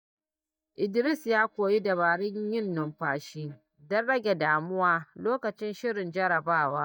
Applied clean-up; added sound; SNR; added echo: neural mask model DeepFilterNet 3.